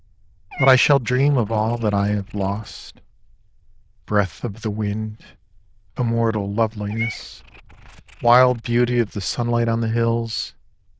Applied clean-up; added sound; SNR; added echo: neural diffusion model UNIVERSE++.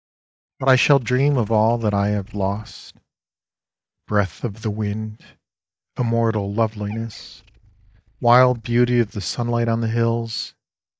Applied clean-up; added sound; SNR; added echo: neural mask model DeepFilterNet 3.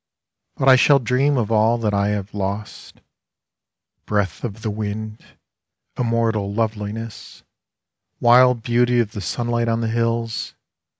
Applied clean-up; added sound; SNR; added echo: none; none; none; none.